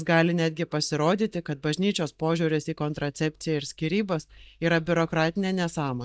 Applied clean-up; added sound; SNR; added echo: neural mask model DeepFilterNet 3.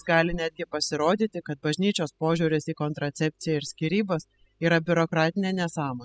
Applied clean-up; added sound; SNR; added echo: classical method spectral subtraction.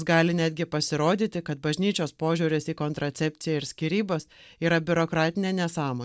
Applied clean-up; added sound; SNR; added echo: none; none; none; none.